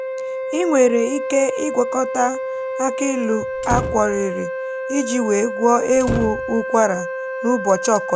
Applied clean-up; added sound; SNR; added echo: none; Wind instrument, woodwind instrument + Slam; 5 dB; none.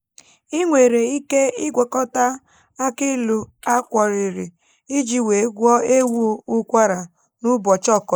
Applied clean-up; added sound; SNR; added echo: neural mask model Resemble Enhance denoiser.